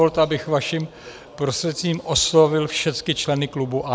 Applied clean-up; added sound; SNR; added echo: none; none; none; none.